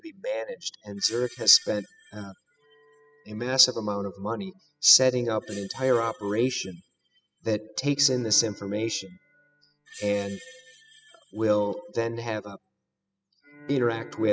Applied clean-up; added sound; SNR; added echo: classical method spectral subtraction.